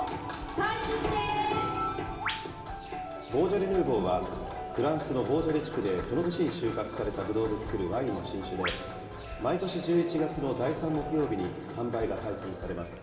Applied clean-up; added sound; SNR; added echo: none; Bird; 17 dB; reverberation time 2.6 s.